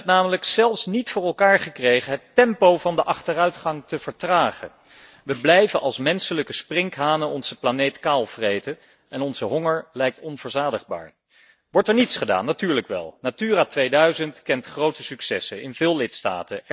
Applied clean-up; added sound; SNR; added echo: neural mask model DeepFilterNet 3.